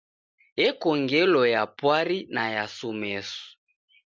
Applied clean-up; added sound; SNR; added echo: none; none; none; none.